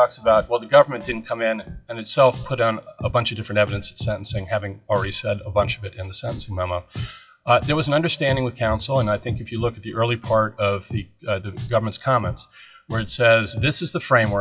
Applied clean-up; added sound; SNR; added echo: classical method WPE with log-MMSE.